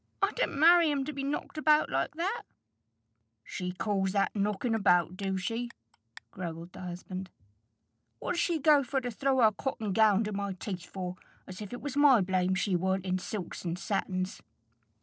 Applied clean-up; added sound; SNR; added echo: neural separator model SepFormer DNS4.